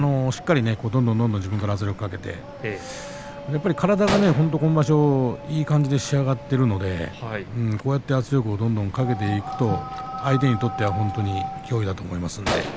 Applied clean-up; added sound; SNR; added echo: none; Gunshot, gunfire; 15 dB; none.